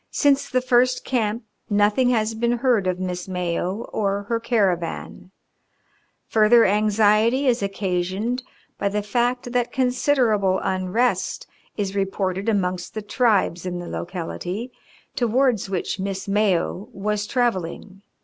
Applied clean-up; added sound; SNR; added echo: none; none; none; none.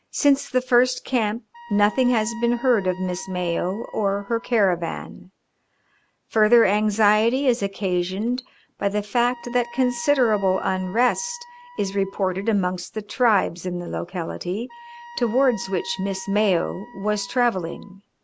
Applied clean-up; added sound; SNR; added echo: none; Wind instrument, woodwind instrument; 20 dB; none.